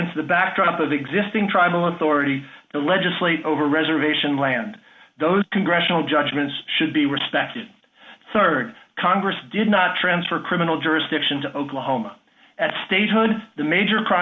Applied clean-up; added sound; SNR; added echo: none; none; none; none.